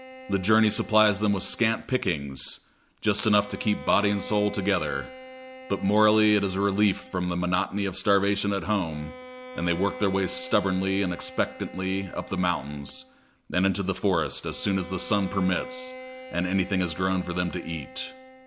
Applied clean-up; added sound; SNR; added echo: none; Bowed string instrument; 17 dB; none.